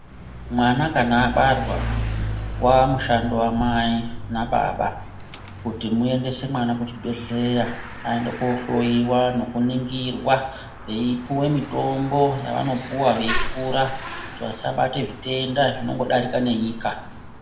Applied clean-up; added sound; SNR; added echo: none; Mechanisms / Bicycle; 9 dB; reverberation time 0.8 s.